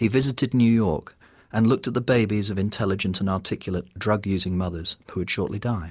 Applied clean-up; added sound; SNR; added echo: none; none; none; none.